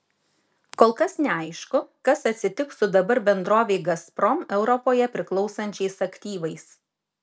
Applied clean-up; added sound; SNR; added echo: none; none; none; none.